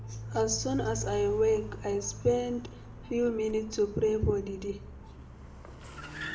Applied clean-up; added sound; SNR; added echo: none; Car; 10 dB; reverberation time 1.0 s.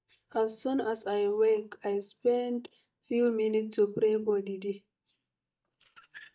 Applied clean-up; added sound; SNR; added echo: neural mask model DeepFilterNet 3.